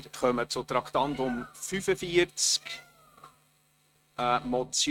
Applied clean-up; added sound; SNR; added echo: neural mask model RNNoise.